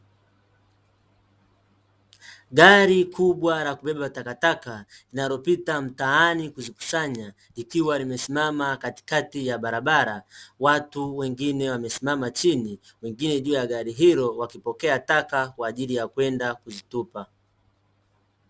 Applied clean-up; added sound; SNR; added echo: none; none; none; none.